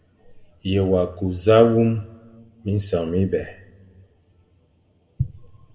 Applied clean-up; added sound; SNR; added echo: none; none; none; reverberation time 1.0 s.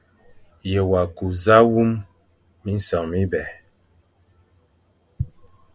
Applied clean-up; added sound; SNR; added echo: none; none; none; none.